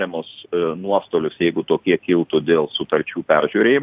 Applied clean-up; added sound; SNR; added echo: none; none; none; none.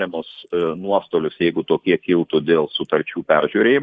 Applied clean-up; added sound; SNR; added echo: neural mask model Resemble Enhance denoiser.